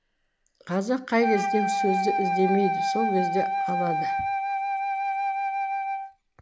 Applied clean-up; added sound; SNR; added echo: none; Wind instrument, woodwind instrument; -1 dB; none.